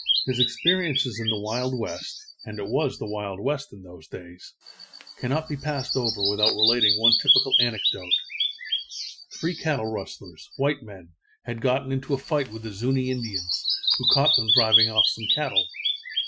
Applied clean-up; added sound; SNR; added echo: classical method Wiener filter.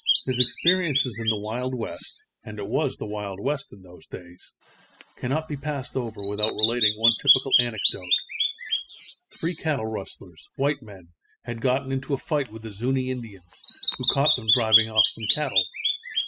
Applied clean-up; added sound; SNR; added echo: classical method spectral subtraction.